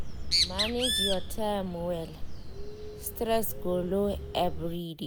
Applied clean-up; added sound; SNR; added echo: none; Bird; 0 dB; none.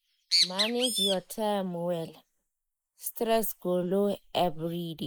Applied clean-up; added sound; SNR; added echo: neural mask model Resemble Enhance denoiser.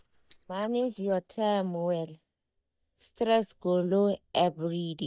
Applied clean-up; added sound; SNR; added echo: neural mask model DeepFilterNet 3.